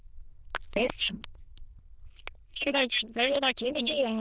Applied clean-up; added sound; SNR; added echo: neural diffusion model UNIVERSE++.